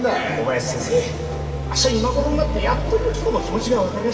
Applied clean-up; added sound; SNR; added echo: none; Idling / Truck; 6 dB; reverberation time 2.4 s.